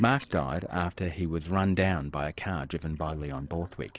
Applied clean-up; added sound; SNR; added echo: neural separator model SepFormer DNS4.